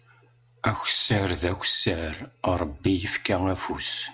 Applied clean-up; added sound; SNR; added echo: none; none; none; none.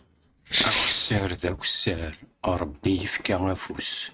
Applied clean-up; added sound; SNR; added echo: neural mask model RNNoise.